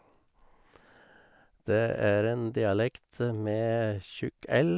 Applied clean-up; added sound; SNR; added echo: none; none; none; none.